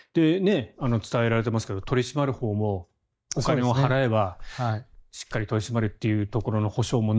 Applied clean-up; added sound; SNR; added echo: neural mask model DeepFilterNet 3.